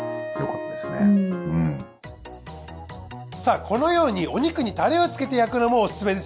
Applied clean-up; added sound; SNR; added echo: none; none; none; none.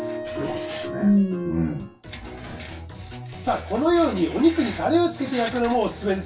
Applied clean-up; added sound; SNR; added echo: none; Screech; 18 dB; reverberation time 0.2 s.